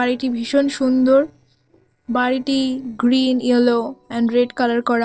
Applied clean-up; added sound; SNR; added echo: neural separator model SepFormer DNS4.